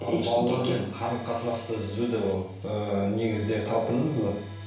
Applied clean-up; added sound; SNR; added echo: none; Accordion; 19 dB; reverberation time 0.7 s.